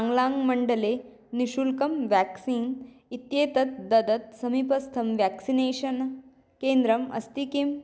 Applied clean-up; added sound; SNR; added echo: none; none; none; none.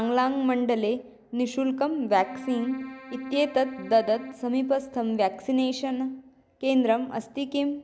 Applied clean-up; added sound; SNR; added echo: none; Keyboard (musical); 15 dB; none.